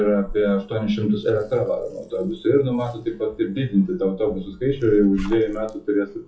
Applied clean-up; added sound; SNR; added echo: classical method WPE with log-MMSE.